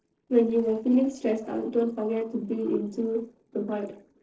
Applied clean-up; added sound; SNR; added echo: neural separator model SepFormer DNS4.